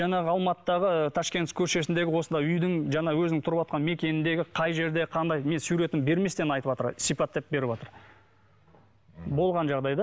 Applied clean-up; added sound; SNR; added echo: none; none; none; none.